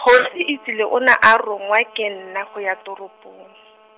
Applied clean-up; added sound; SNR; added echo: none; none; none; none.